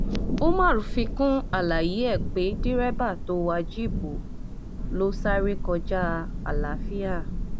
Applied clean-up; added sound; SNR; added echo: none; Thunder / Rain; 1 dB; none.